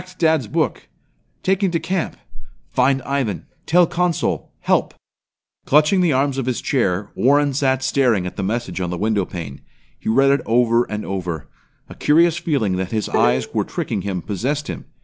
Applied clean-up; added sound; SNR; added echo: none; Bowed string instrument; 6 dB; none.